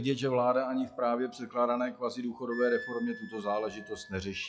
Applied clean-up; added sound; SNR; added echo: classical method log-MMSE.